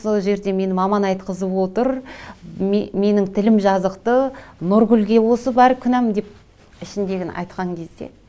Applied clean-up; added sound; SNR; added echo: none; none; none; none.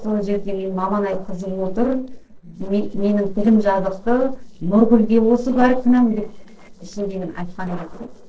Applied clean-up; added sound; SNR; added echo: neural separator model SepFormer DNS4.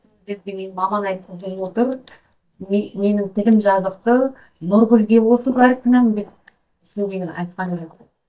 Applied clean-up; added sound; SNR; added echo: neural mask model DeepFilterNet 3.